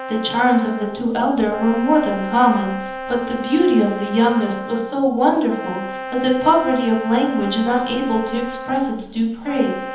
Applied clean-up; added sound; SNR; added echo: none; Brass instrument; 11 dB; reverberation time 1.3 s.